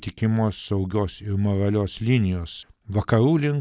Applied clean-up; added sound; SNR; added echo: none; none; none; none.